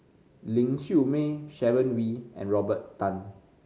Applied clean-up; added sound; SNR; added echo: none; none; none; none.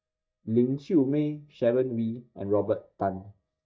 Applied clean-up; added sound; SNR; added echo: neural mask model DeepFilterNet 3.